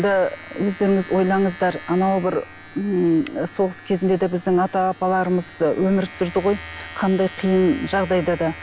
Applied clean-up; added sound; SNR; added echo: none; Domestic sounds, home sounds; 18 dB; none.